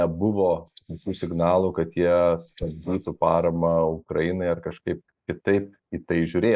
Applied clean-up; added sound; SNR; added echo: neural mask model Resemble Enhance denoiser.